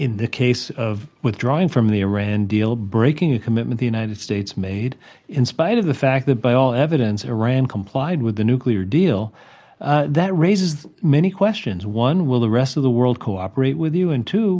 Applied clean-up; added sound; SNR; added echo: none; none; none; none.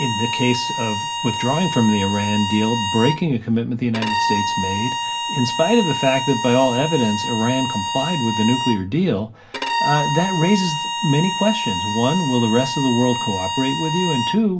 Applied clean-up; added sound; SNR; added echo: none; Bowed string instrument; 4 dB; reverberation time 0.2 s.